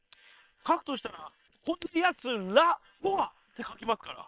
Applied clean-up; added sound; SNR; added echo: neural separator model SepFormer WHAM!.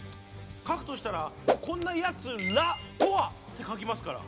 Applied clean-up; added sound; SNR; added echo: none; none; none; none.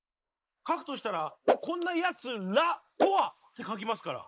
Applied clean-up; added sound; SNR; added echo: neural mask model Resemble Enhance denoiser.